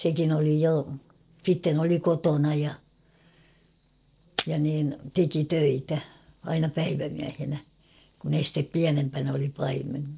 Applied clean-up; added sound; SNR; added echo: neural separator model SepFormer DNS4.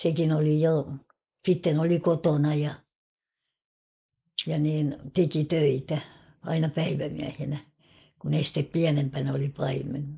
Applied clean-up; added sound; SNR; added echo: neural mask model Resemble Enhance denoiser.